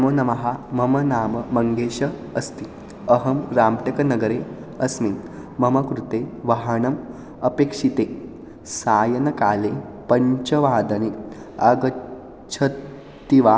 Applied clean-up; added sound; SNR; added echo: none; none; none; none.